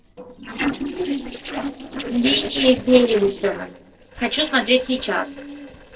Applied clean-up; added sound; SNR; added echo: neural separator model SepFormer DNS4.